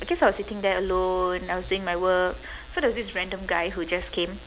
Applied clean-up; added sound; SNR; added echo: none; Fire; 16 dB; none.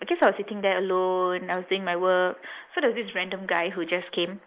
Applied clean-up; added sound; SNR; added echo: neural mask model Resemble Enhance denoiser.